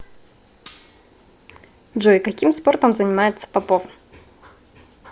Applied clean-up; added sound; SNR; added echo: none; Cutlery, silverware; 15 dB; none.